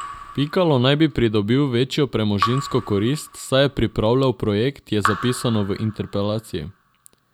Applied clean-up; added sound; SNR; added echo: none; Raindrop / Drip; 13 dB; none.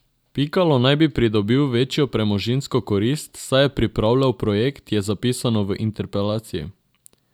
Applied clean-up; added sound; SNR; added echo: none; none; none; none.